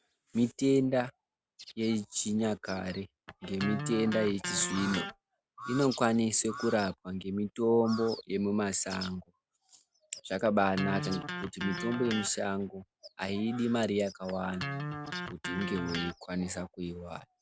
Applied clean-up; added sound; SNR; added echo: none; Electric guitar; 8 dB; none.